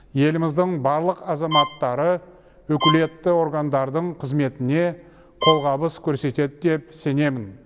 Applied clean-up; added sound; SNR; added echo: none; Bowed string instrument; 5 dB; none.